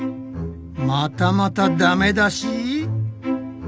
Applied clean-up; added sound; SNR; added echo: none; none; none; none.